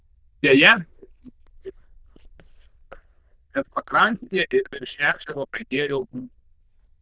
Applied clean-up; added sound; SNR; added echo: neural diffusion model UNIVERSE++.